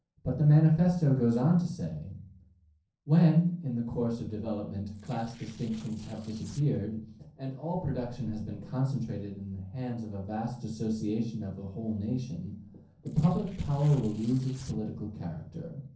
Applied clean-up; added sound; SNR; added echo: neural separator model SepFormer DNS4.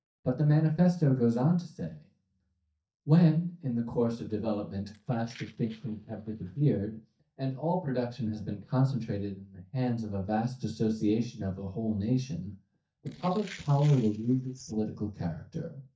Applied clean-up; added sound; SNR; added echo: neural mask model DeepFilterNet 3.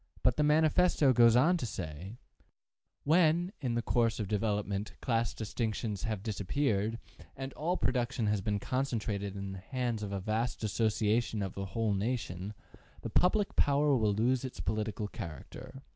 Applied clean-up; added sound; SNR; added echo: none; none; none; none.